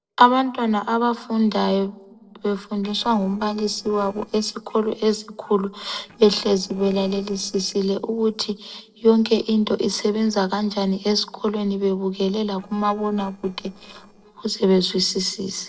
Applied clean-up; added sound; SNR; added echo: neural separator model SepFormer DNS4.